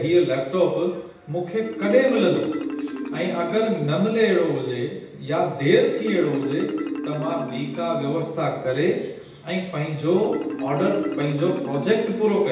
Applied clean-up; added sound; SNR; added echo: none; Marimba, xylophone; 9 dB; reverberation time 0.9 s.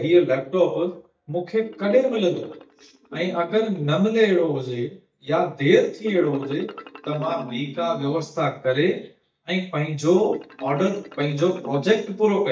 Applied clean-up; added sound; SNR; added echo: neural mask model DeepFilterNet 3.